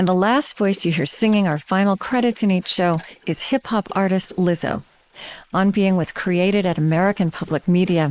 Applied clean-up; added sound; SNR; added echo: neural mask model Resemble Enhance denoiser.